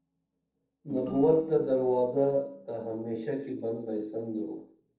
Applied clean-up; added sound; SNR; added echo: neural separator model SepFormer DNS4.